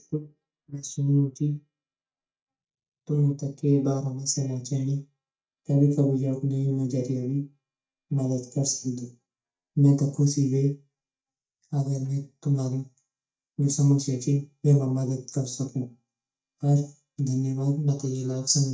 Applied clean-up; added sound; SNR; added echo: neural mask model DeepFilterNet 3.